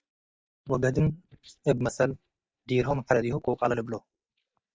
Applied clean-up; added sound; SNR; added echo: neural mask model DeepFilterNet 3.